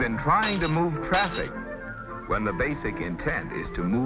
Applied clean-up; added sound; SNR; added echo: none; Shatter; 0 dB; none.